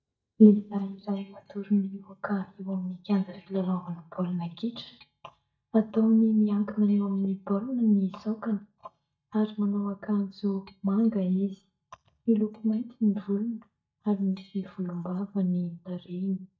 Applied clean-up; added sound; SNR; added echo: neural mask model DeepFilterNet 3.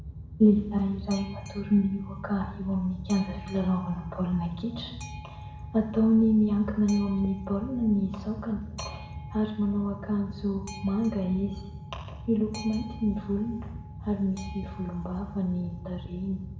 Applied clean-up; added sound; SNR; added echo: none; Boat, Water vehicle; 11 dB; reverberation time 0.8 s.